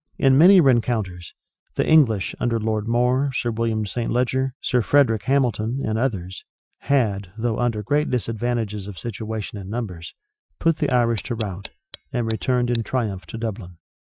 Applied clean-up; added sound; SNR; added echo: classical method Wiener filter.